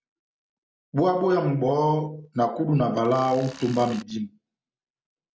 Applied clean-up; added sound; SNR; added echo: none; Tools; 19 dB; none.